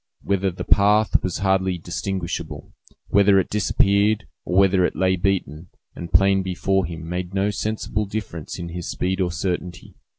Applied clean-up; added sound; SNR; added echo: none; none; none; none.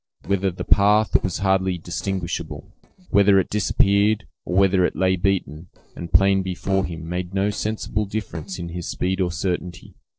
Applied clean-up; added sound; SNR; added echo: neural separator model SepFormer DNS4.